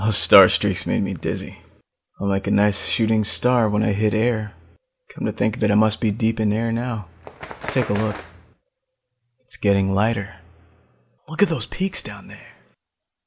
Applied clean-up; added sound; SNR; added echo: none; Bird; 13 dB; none.